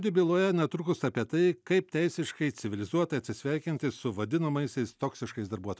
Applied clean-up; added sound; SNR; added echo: none; none; none; none.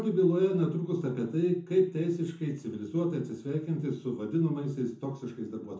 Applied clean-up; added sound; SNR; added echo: none; none; none; reverberation time 0.6 s.